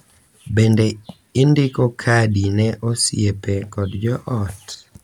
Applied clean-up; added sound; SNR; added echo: none; none; none; none.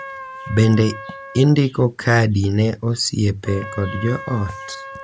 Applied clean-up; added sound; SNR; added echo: none; Trumpet; 16 dB; none.